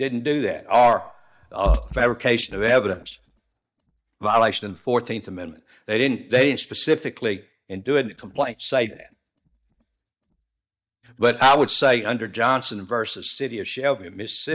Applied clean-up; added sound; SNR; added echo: neural mask model DeepFilterNet 3.